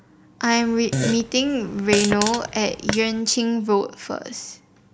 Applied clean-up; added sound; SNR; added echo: none; Fart; 6 dB; none.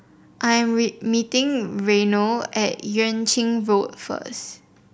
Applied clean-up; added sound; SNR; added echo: none; none; none; none.